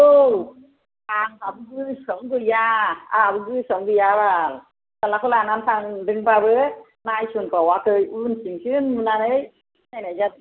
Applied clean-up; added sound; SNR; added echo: none; none; none; none.